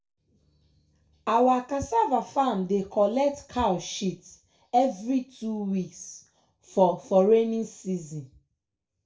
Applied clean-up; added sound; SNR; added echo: none; none; none; reverberation time 0.3 s.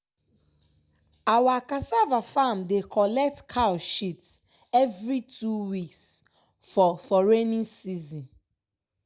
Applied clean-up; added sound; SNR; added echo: none; none; none; none.